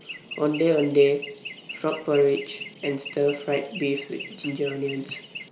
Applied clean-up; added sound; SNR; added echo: none; Chirp, tweet; 14 dB; none.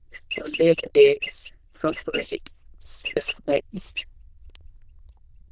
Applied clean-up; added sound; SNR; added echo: neural diffusion model UNIVERSE++.